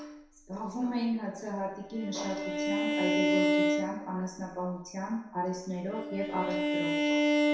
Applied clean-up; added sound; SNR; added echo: none; Bowed string instrument; -4 dB; reverberation time 0.7 s.